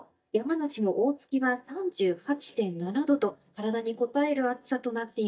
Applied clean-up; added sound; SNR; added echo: neural mask model DeepFilterNet 3.